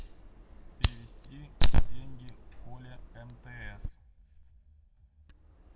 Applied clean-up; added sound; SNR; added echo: none; Fire; 9 dB; reverberation time 0.3 s.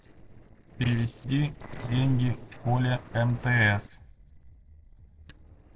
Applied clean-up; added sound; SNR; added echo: neural separator model SepFormer DNS4.